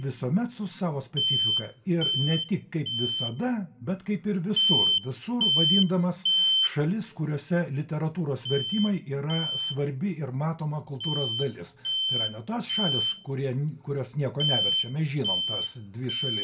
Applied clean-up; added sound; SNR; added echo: none; Alarm; 0 dB; reverberation time 0.5 s.